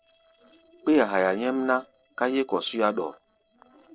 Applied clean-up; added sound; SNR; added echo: neural separator model SepFormer DNS4.